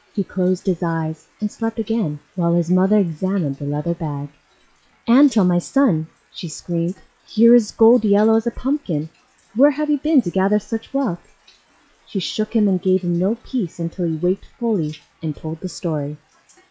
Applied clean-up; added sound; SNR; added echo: classical method log-MMSE.